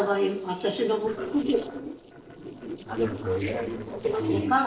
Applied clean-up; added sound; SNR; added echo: neural separator model SepFormer DNS4.